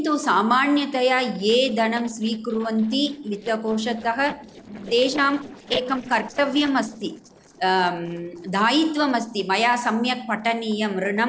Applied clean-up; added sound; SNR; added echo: neural separator model SepFormer DNS4.